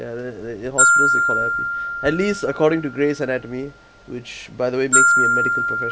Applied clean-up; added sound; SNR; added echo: none; Glockenspiel; -4 dB; none.